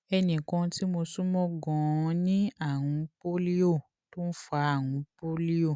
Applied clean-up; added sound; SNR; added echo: none; none; none; none.